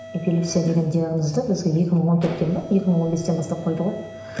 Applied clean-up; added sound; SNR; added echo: none; Mechanisms; 17 dB; reverberation time 0.8 s.